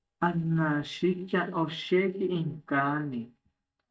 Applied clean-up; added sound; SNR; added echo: neural mask model DeepFilterNet 3.